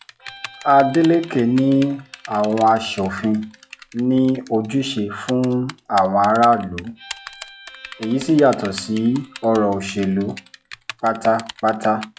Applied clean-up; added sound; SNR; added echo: classical method log-MMSE.